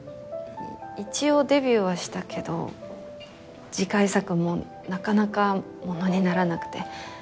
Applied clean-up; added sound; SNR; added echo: none; none; none; none.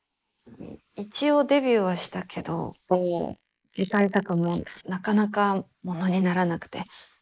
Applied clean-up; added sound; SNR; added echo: neural mask model Resemble Enhance denoiser.